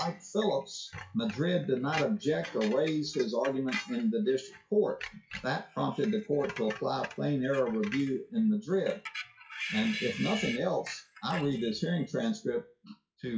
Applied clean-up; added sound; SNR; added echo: classical method WPE with log-MMSE.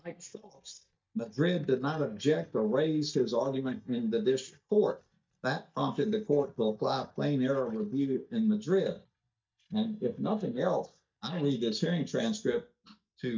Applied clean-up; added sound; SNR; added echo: neural mask model DeepFilterNet 3.